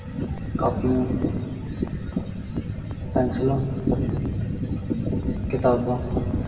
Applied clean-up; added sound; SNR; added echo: none; Crackle; 19 dB; reverberation time 2.3 s.